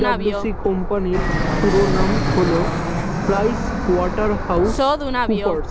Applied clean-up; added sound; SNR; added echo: none; Fixed-wing aircraft, airplane; -1 dB; none.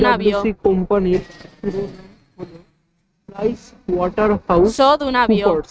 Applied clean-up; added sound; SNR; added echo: neural mask model RNNoise.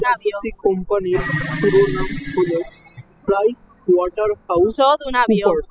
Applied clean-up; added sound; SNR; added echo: classical method spectral subtraction.